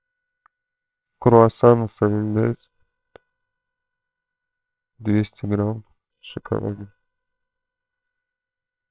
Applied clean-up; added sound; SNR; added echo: neural separator model SepFormer WHAMR!.